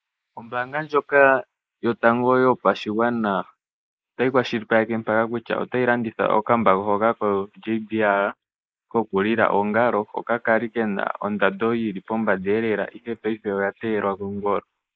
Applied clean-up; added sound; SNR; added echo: neural mask model Resemble Enhance denoiser.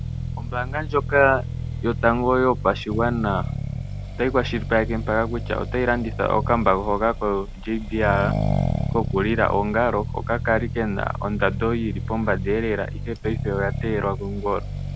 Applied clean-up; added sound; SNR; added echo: none; Accelerating, revving, vroom; 4 dB; none.